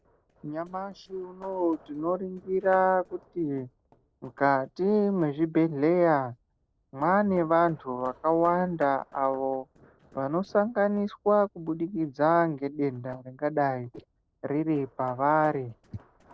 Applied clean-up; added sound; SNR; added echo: neural separator model SepFormer DNS4.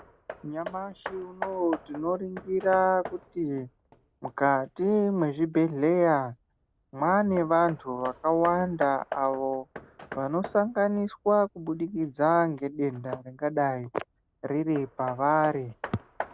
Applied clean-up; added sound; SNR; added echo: none; Hammer; 16 dB; none.